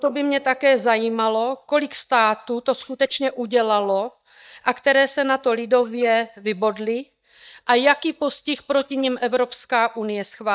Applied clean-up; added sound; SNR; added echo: neural mask model DeepFilterNet 3.